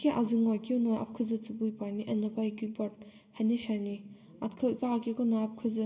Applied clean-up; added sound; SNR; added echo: none; none; none; reverberation time 2.9 s.